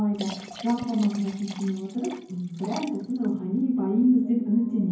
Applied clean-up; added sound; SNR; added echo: none; Liquid; 18 dB; reverberation time 0.9 s.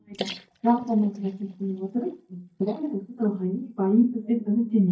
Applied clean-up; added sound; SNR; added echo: neural mask model DeepFilterNet 3.